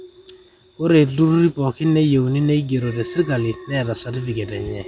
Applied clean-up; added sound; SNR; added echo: none; Alarm; 20 dB; none.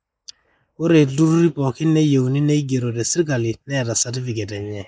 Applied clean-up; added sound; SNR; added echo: neural mask model Resemble Enhance denoiser.